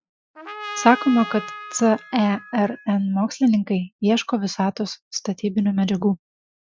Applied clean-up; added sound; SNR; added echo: classical method Wiener filter.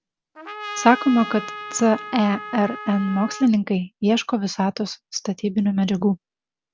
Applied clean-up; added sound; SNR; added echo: none; Trumpet; 12 dB; none.